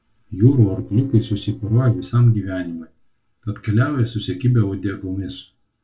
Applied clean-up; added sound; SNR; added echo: neural separator model SepFormer DNS4.